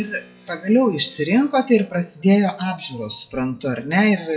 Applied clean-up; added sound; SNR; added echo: classical method WPE with log-MMSE.